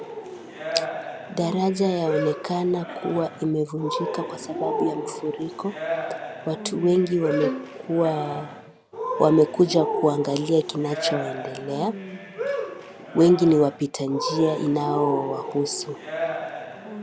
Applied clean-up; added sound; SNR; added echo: none; Bowed string instrument + Cheering; 7 dB; none.